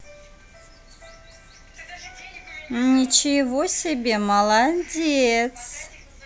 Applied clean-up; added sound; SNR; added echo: none; none; none; none.